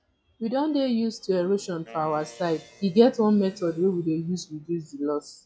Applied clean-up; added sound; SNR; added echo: classical method log-MMSE.